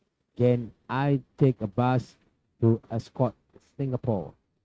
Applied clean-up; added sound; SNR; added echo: neural mask model RNNoise.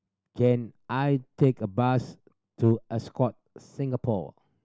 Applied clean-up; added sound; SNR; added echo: none; none; none; none.